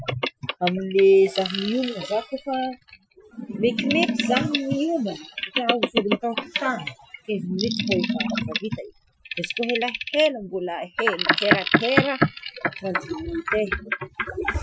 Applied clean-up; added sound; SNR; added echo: classical method Wiener filter.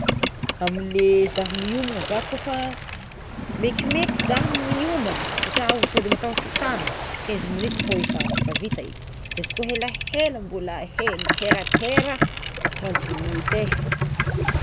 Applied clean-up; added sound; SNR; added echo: none; Boat, Water vehicle; -2 dB; none.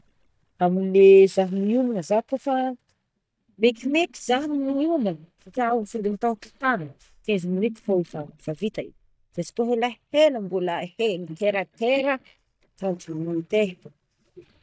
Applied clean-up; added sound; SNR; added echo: neural mask model DeepFilterNet 3.